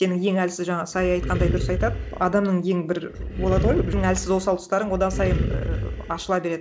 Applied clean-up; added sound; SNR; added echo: none; Animal; 2 dB; none.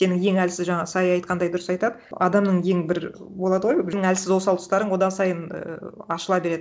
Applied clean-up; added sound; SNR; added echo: none; none; none; none.